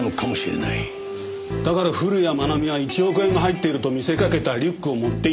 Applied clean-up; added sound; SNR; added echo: none; none; none; none.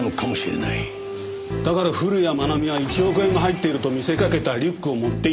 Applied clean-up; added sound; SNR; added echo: none; Cricket / Waves, surf; 17 dB; none.